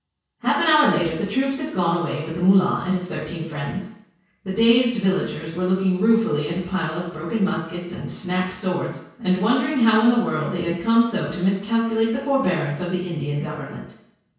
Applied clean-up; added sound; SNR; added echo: none; none; none; reverberation time 0.6 s.